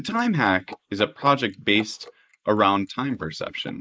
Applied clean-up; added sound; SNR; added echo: neural mask model Resemble Enhance denoiser.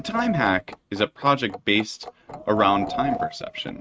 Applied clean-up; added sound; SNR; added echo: neural mask model RNNoise.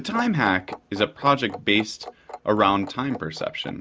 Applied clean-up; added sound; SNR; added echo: none; none; none; none.